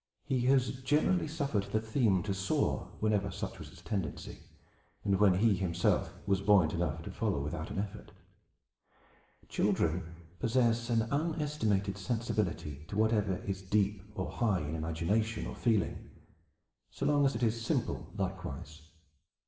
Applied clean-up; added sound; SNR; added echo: none; none; none; reverberation time 0.8 s.